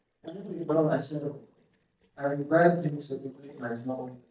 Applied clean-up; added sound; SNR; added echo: neural mask model DeepFilterNet 3.